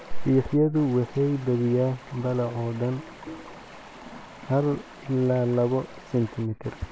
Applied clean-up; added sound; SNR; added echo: none; Stream; 19 dB; none.